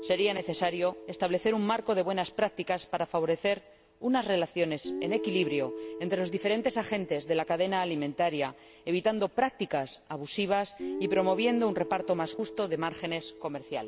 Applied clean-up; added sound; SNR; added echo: none; Guitar; 12 dB; none.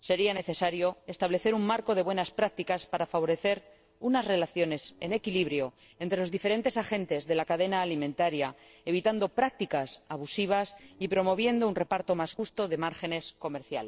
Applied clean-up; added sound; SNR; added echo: neural separator model SepFormer DNS4.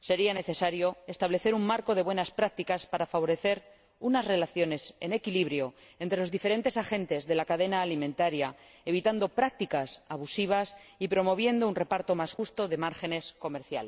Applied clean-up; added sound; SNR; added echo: none; none; none; none.